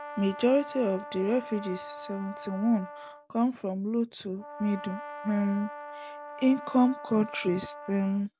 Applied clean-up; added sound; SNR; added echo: none; Brass instrument; 13 dB; none.